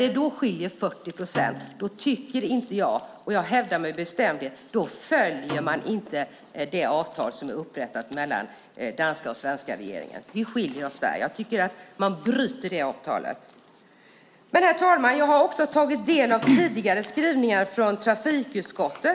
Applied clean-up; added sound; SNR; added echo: none; Snare drum; 16 dB; none.